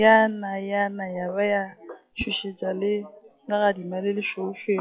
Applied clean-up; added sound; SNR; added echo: classical method log-MMSE.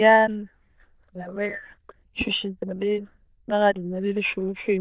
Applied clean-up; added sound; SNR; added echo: neural diffusion model UNIVERSE++.